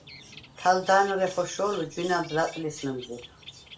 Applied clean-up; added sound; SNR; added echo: none; Bird; 19 dB; reverberation time 0.3 s.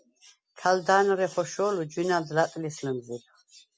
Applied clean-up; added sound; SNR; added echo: none; none; none; none.